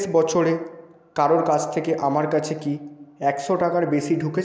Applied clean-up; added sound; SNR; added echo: none; none; none; none.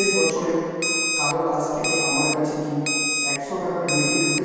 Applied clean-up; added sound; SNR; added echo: none; Alarm; 1 dB; reverberation time 2.1 s.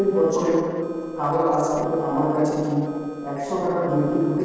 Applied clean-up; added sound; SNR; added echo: neural separator model SepFormer DNS4.